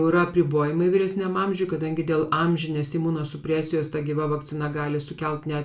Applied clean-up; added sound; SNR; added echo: none; none; none; reverberation time 0.3 s.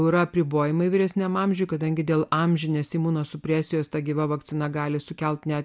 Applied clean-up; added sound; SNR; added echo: none; none; none; none.